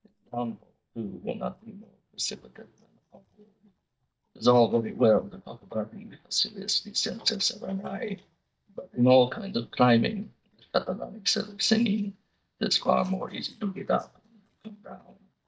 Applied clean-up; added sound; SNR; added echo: neural mask model DeepFilterNet 3.